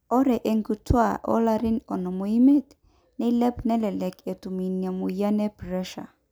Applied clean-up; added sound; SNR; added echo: none; none; none; none.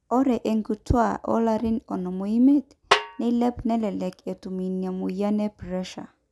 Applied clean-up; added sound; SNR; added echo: none; Snare drum; 3 dB; none.